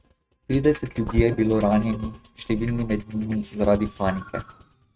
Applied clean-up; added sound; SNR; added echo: neural mask model RNNoise.